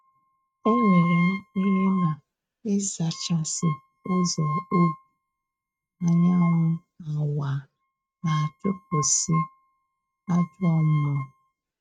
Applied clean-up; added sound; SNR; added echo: neural mask model RNNoise.